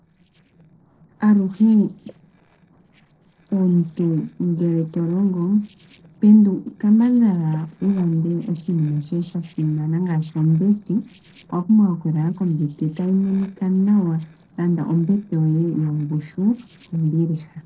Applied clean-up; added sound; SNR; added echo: neural separator model SepFormer DNS4.